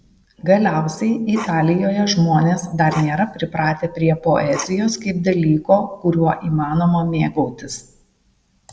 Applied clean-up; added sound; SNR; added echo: none; Bark; 15 dB; none.